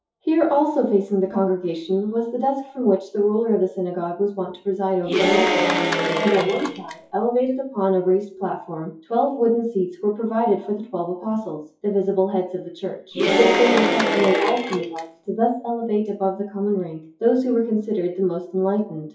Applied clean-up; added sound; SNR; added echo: classical method WPE with log-MMSE.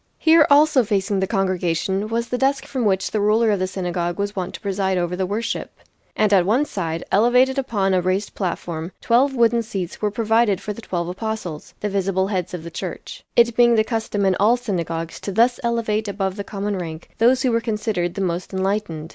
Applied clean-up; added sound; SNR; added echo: none; none; none; none.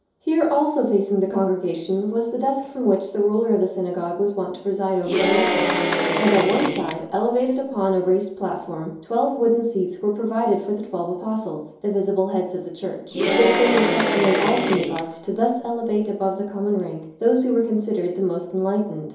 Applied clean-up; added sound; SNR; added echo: none; Applause / Cheering; 1 dB; reverberation time 2.8 s.